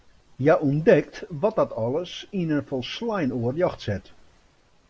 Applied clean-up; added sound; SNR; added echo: none; none; none; none.